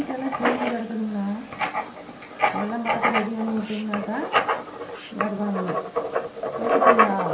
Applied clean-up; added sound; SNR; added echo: none; Writing; -4 dB; reverberation time 0.7 s.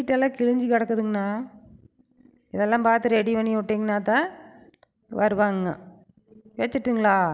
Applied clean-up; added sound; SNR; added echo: none; none; none; none.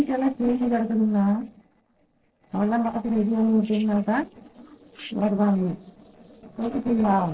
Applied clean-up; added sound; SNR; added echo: neural separator model SepFormer DNS4.